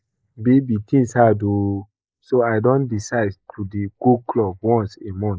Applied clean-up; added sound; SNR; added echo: neural mask model Resemble Enhance denoiser.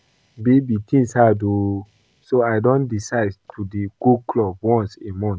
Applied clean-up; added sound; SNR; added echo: none; none; none; none.